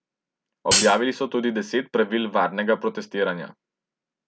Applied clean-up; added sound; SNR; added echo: none; Hi-hat; -3 dB; none.